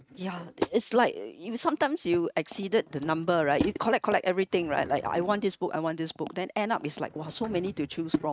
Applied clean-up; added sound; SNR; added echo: neural mask model RNNoise.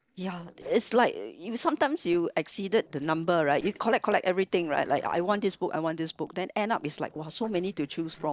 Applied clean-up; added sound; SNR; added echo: neural separator model SepFormer DNS4.